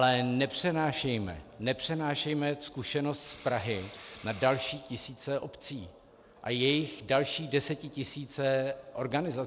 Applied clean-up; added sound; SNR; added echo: none; Sink (filling or washing) / Water; 17 dB; none.